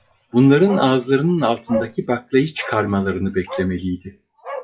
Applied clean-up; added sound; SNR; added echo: classical method log-MMSE.